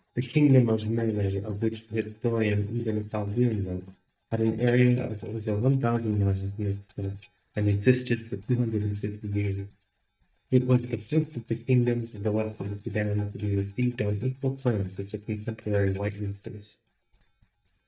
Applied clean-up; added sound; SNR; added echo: neural mask model DeepFilterNet 3.